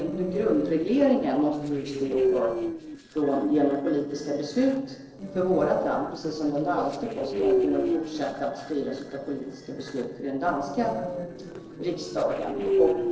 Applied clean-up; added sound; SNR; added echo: neural separator model SepFormer DNS4.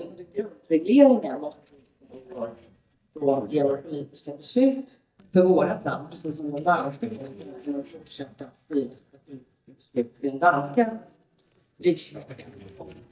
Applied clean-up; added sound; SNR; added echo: neural mask model DeepFilterNet 3.